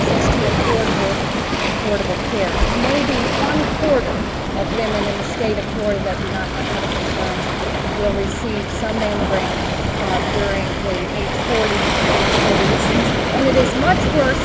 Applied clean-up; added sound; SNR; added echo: none; Waves, surf; -4 dB; none.